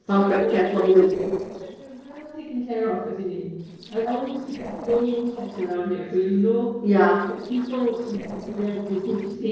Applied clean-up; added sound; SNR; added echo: neural separator model SepFormer DNS4.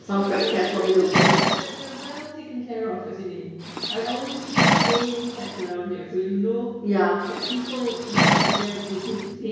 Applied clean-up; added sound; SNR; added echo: none; Livestock, farm animals, working animals; -2 dB; reverberation time 1.0 s.